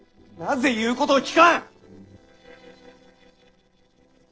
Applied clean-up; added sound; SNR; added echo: neural separator model SepFormer DNS4.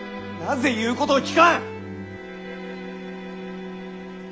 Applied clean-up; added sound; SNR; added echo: none; Organ; 11 dB; none.